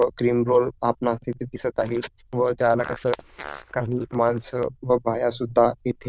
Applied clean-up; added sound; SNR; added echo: neural diffusion model UNIVERSE++.